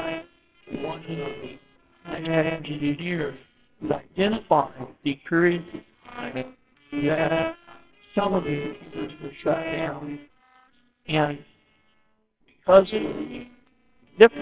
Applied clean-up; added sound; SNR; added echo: neural separator model SepFormer WHAMR!.